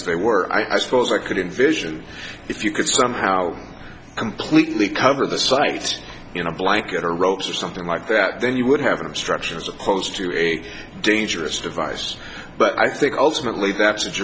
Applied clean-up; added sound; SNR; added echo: none; none; none; none.